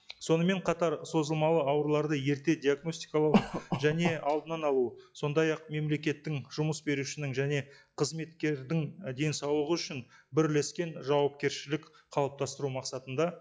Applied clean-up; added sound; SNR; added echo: classical method log-MMSE.